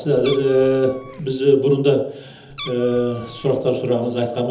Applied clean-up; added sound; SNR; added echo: none; Meow; 17 dB; reverberation time 1.2 s.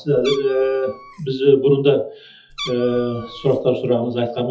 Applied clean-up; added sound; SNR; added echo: classical method WPE with log-MMSE.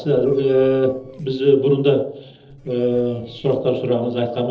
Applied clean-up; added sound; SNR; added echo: neural separator model SepFormer DNS4.